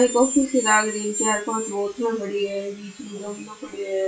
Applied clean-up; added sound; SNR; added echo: classical method WPE with log-MMSE.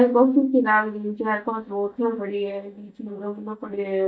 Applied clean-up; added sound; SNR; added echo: neural mask model DeepFilterNet 3.